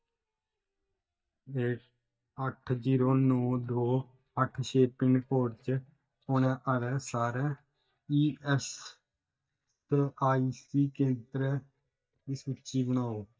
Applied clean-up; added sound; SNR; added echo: neural mask model DeepFilterNet 3.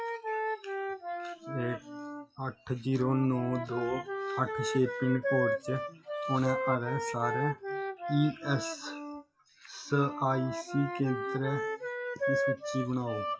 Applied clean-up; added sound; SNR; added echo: classical method WPE with log-MMSE.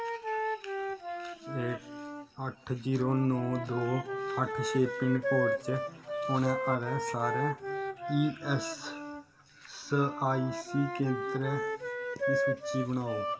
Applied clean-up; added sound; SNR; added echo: none; Wind instrument, woodwind instrument; 2 dB; reverberation time 1.8 s.